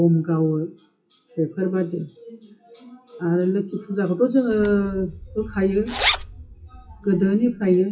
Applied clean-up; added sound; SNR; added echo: classical method WPE with log-MMSE.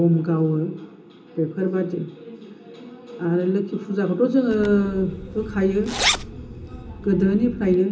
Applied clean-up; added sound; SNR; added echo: none; Zipper (clothing); 7 dB; reverberation time 0.2 s.